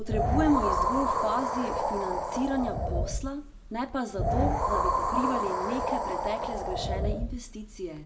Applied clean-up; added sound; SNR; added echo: none; Wind; -3 dB; reverberation time 0.4 s.